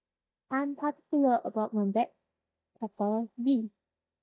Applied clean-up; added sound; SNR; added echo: neural mask model DeepFilterNet 3.